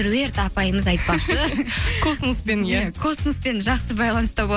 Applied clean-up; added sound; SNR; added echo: none; none; none; none.